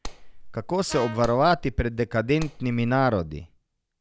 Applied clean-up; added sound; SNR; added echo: none; Brass instrument + Clapping; 13 dB; none.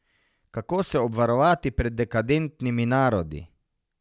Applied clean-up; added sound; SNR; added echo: none; none; none; none.